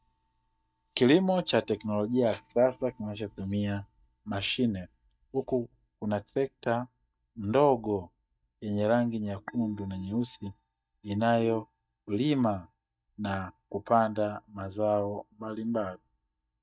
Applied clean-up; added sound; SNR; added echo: neural mask model DeepFilterNet 3.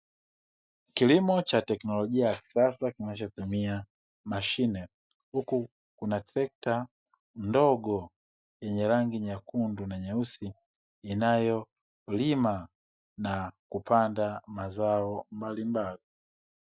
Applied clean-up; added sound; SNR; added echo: none; none; none; none.